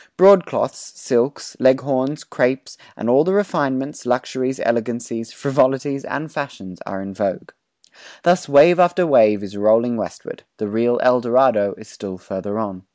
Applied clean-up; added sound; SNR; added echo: none; none; none; none.